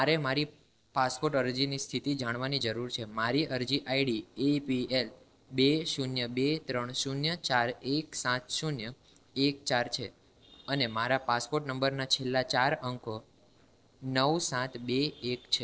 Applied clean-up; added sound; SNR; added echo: neural separator model SepFormer DNS4.